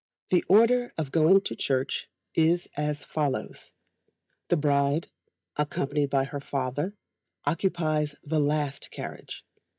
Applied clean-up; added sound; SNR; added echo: neural mask model DeepFilterNet 3.